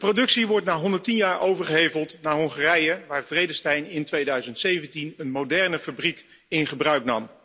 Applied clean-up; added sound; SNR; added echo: none; none; none; none.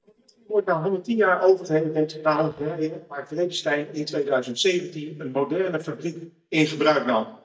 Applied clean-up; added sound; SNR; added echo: neural mask model DeepFilterNet 3.